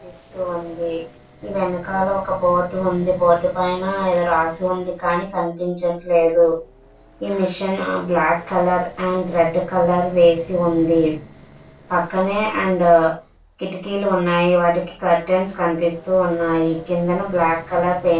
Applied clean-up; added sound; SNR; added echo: neural separator model SepFormer DNS4.